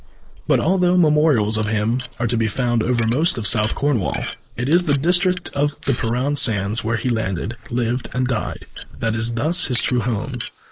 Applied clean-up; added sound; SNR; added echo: neural mask model Resemble Enhance denoiser.